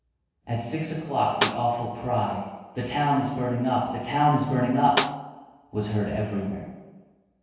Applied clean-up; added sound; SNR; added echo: none; Snare drum; 5 dB; reverberation time 1.2 s.